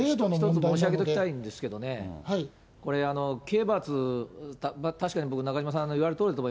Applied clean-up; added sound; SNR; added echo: none; none; none; none.